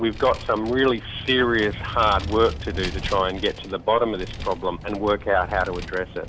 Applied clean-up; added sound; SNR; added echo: none; Vehicle; 10 dB; none.